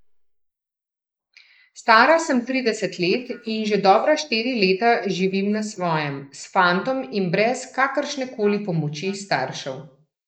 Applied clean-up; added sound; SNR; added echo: neural mask model Resemble Enhance denoiser.